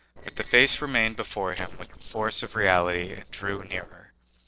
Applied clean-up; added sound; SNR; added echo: neural separator model SepFormer DNS4.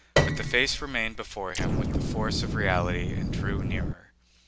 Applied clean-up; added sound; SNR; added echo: none; Explosion + Piano; -4 dB; none.